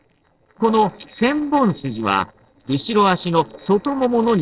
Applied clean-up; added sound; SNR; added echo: neural separator model SepFormer DNS4.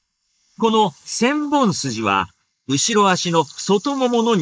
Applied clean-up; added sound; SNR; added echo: neural mask model Resemble Enhance denoiser.